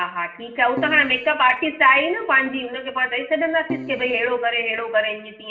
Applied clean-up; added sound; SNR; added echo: none; Keyboard (musical); 10 dB; reverberation time 0.6 s.